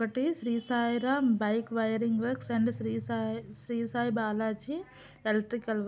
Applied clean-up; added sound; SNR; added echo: none; none; none; none.